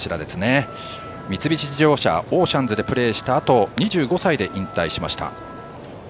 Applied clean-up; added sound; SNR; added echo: none; Wind instrument, woodwind instrument; 19 dB; none.